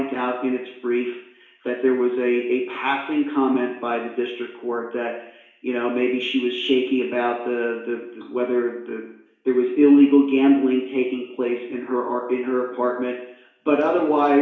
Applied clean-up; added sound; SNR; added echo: none; none; none; reverberation time 0.7 s.